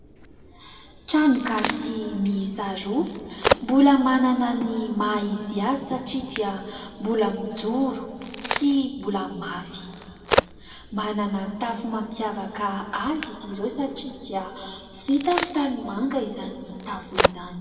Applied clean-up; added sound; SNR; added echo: none; Crack; 7 dB; reverberation time 2.2 s.